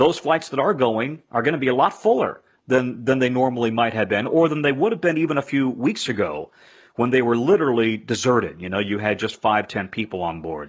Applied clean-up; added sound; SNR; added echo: none; none; none; none.